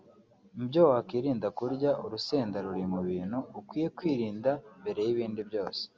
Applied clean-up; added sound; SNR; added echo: none; none; none; none.